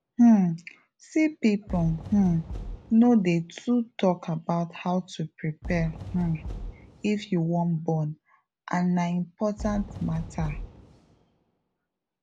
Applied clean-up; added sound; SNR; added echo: none; Fireworks; 15 dB; none.